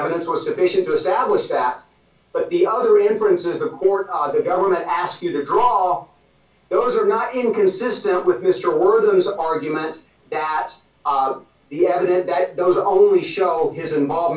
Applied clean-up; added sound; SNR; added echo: none; none; none; reverberation time 0.2 s.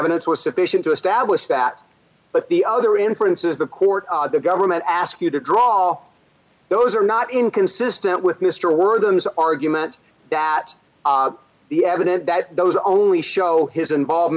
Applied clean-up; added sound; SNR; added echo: none; none; none; none.